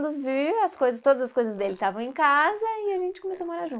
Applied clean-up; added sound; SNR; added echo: neural mask model Resemble Enhance denoiser.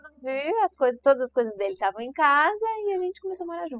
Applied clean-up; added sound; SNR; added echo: classical method spectral subtraction.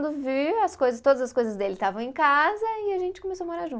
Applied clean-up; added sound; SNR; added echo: none; none; none; none.